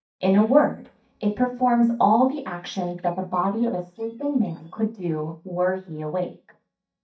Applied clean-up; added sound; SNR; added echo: neural mask model DeepFilterNet 3.